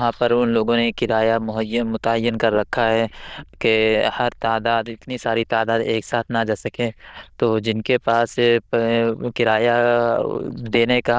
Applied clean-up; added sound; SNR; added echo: neural diffusion model UNIVERSE++.